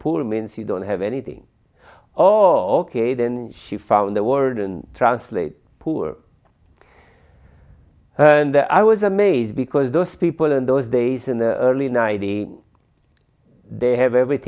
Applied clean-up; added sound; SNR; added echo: none; none; none; none.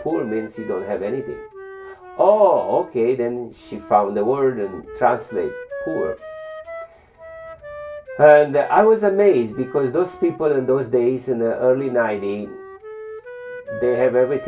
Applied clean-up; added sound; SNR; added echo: none; Wind instrument, woodwind instrument; 15 dB; reverberation time 0.2 s.